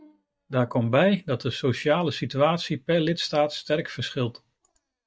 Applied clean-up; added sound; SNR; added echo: neural mask model DeepFilterNet 3.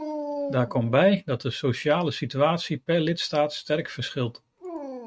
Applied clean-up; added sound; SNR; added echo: neural mask model RNNoise.